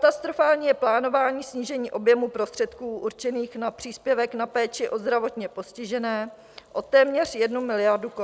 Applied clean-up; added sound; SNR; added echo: none; none; none; none.